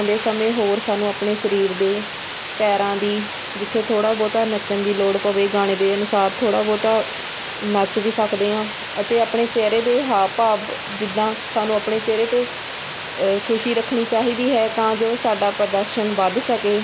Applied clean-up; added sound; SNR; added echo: none; Water; 6 dB; none.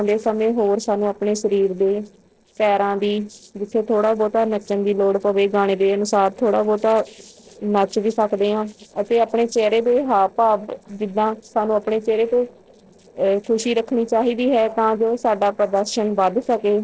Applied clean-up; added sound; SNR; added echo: neural separator model SepFormer DNS4.